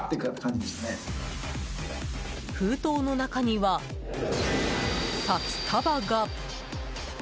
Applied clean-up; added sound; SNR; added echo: none; none; none; none.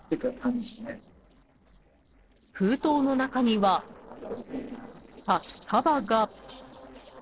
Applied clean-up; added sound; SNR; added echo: neural separator model SepFormer DNS4.